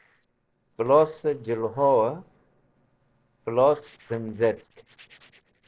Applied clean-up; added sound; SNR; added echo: neural separator model SepFormer DNS4.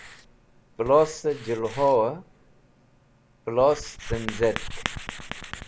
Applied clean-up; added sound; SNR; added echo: none; Writing; 11 dB; none.